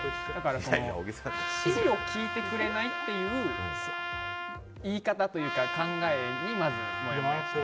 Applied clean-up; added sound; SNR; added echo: none; Trumpet; 3 dB; none.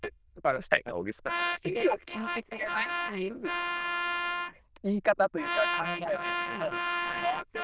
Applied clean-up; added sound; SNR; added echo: neural diffusion model UNIVERSE++.